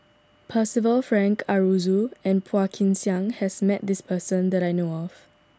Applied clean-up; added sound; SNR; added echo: none; none; none; none.